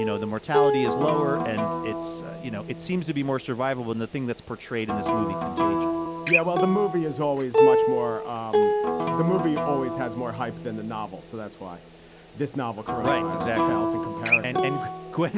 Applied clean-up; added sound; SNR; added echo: none; Acoustic guitar; -2 dB; none.